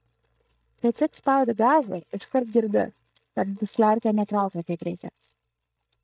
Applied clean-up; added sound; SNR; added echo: neural mask model DeepFilterNet 3.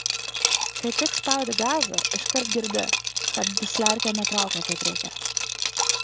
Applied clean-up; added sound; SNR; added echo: none; Liquid; -4 dB; none.